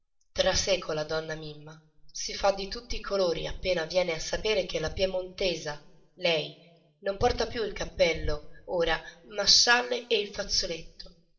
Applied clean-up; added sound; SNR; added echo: none; none; none; reverberation time 0.6 s.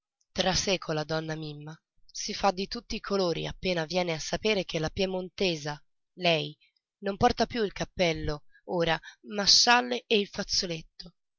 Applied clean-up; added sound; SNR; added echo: none; none; none; none.